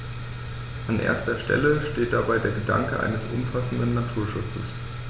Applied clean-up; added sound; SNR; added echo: none; none; none; none.